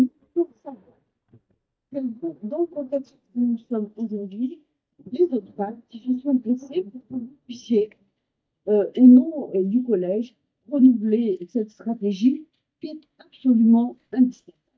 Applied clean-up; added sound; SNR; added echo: neural mask model DeepFilterNet 3.